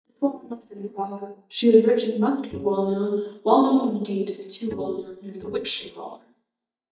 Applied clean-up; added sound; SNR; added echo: neural mask model DeepFilterNet 3.